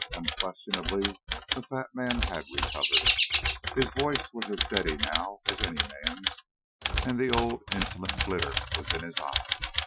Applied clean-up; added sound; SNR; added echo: classical method Wiener filter.